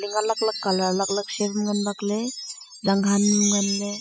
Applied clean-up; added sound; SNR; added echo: classical method spectral subtraction.